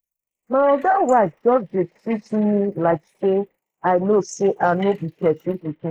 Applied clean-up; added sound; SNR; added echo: neural mask model Resemble Enhance denoiser.